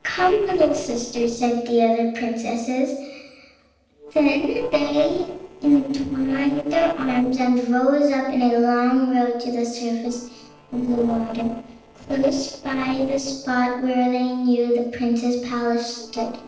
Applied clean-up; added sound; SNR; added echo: neural separator model SepFormer DNS4.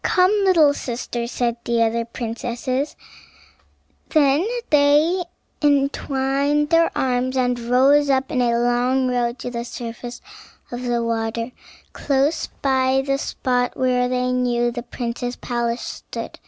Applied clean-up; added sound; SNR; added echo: none; none; none; none.